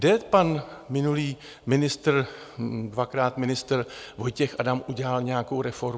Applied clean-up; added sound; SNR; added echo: none; none; none; none.